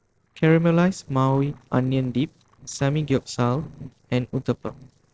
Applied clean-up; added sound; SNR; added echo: neural separator model SepFormer DNS4.